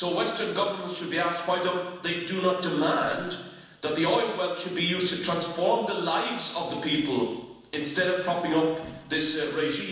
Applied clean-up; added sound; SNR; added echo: neural separator model SepFormer DNS4.